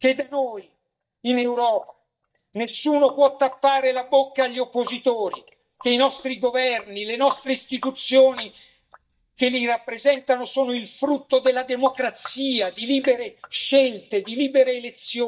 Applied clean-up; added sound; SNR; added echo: neural mask model DeepFilterNet 3.